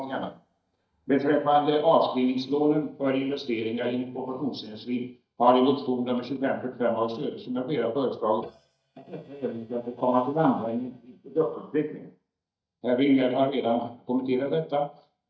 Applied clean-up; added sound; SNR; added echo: neural mask model DeepFilterNet 3.